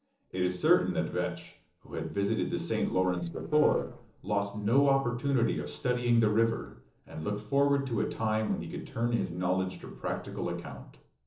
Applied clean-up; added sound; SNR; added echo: neural separator model SepFormer DNS4.